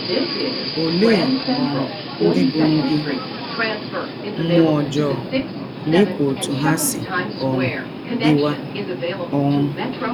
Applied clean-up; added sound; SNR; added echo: none; Subway, metro, underground; 2 dB; none.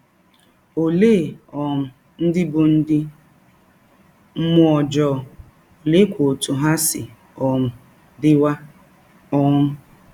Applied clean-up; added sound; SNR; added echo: none; none; none; none.